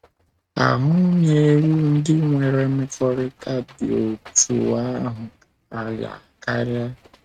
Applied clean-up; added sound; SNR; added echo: neural mask model RNNoise.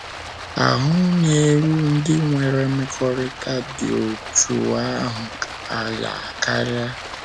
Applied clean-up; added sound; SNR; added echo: none; Stream; 13 dB; none.